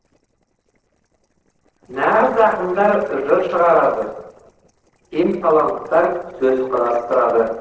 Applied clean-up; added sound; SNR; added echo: neural separator model SepFormer DNS4.